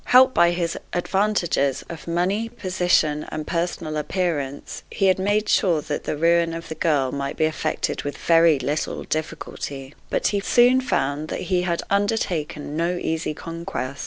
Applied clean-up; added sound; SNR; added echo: none; none; none; none.